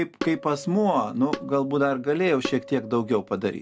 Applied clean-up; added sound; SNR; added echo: none; Tabla; 13 dB; none.